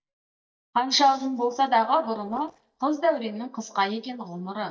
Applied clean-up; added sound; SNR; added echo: neural mask model DeepFilterNet 3.